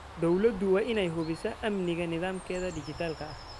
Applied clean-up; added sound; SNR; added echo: none; Bird; 14 dB; none.